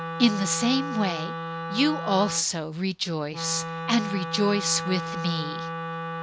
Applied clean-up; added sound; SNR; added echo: none; Wind instrument, woodwind instrument; 6 dB; none.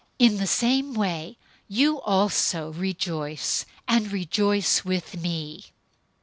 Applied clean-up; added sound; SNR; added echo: none; none; none; none.